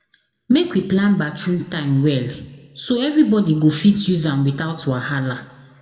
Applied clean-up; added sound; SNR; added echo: none; none; none; reverberation time 1.3 s.